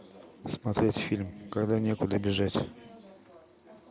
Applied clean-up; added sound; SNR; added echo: none; none; none; none.